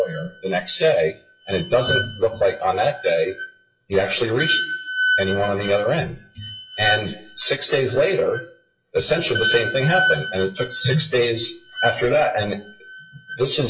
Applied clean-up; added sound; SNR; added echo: classical method WPE with log-MMSE.